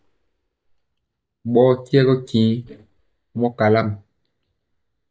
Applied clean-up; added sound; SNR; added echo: neural mask model DeepFilterNet 3.